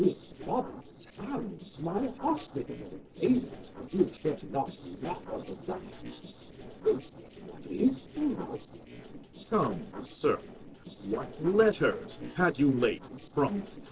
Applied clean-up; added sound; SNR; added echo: neural separator model SepFormer DNS4.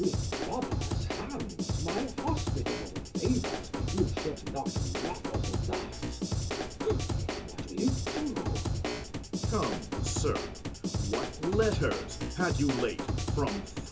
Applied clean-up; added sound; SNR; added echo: none; Drum / Drum kit; -2 dB; reverberation time 0.2 s.